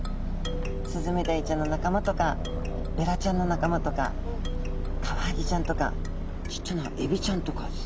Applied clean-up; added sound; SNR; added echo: none; Aircraft; 0 dB; none.